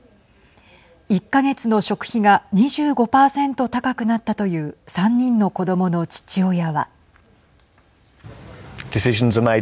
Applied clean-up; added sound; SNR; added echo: none; none; none; none.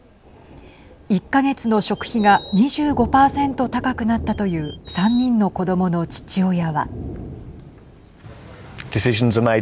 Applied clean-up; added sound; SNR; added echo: none; Bird vocalization, bird call, bird song + Thunder; 15 dB; none.